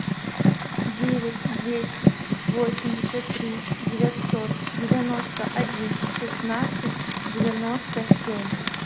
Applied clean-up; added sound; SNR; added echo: none; Fire; -4 dB; none.